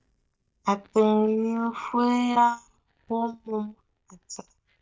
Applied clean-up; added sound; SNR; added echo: neural mask model DeepFilterNet 3.